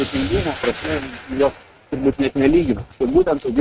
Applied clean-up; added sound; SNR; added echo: neural mask model RNNoise.